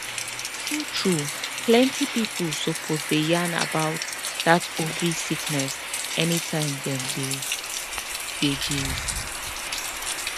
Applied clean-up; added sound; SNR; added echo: none; Rain; 3 dB; none.